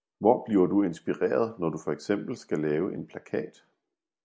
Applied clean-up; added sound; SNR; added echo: none; none; none; none.